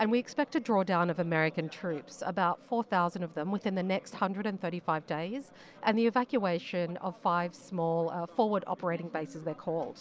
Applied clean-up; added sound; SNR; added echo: none; none; none; none.